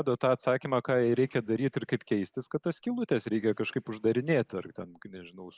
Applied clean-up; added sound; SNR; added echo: neural mask model Resemble Enhance denoiser.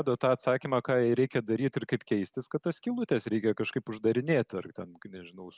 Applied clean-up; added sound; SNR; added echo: none; none; none; none.